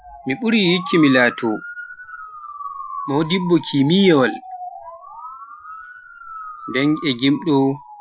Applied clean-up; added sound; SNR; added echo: classical method Wiener filter.